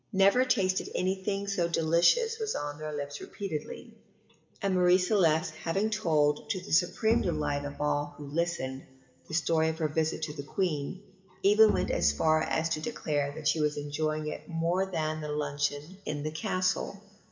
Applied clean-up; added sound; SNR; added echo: none; Bowed string instrument; 9 dB; reverberation time 2.9 s.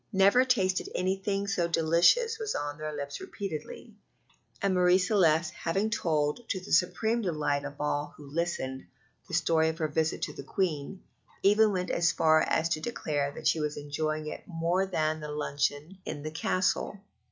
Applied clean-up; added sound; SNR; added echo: none; none; none; none.